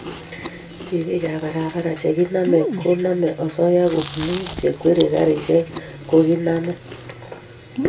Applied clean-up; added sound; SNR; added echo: none; Chewing, mastication; 12 dB; reverberation time 0.2 s.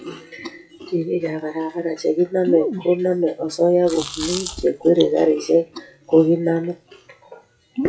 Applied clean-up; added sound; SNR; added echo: classical method WPE with log-MMSE.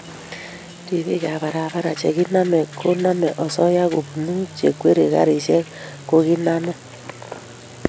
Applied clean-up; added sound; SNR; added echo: none; none; none; none.